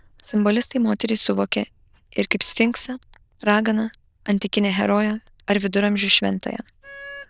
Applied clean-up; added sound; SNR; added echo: neural diffusion model UNIVERSE++.